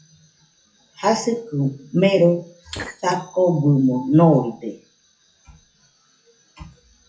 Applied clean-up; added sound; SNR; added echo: classical method WPE with log-MMSE.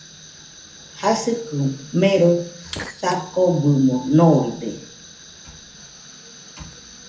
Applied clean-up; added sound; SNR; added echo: none; Fire; 19 dB; reverberation time 0.4 s.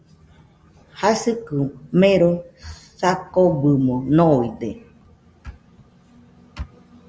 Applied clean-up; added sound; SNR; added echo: none; none; none; none.